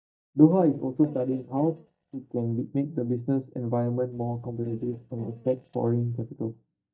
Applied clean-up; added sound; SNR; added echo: neural mask model DeepFilterNet 3.